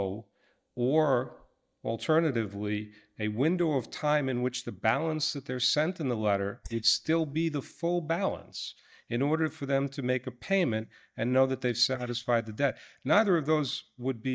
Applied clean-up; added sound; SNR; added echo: neural mask model DeepFilterNet 3.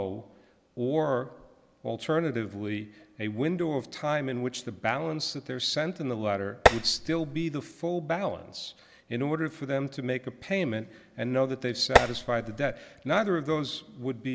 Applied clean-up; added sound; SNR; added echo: none; Tap; -5 dB; none.